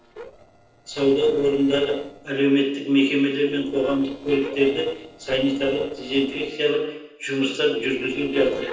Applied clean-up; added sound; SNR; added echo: neural separator model SepFormer DNS4.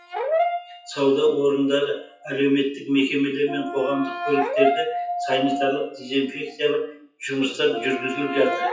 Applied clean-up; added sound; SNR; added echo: classical method WPE with log-MMSE.